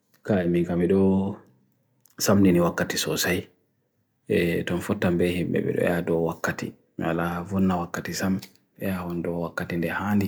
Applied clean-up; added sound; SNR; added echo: none; none; none; none.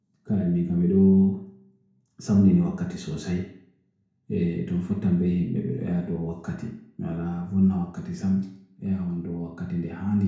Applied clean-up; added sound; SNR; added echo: none; none; none; reverberation time 0.6 s.